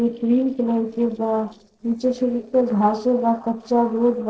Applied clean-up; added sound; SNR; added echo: neural separator model SepFormer DNS4.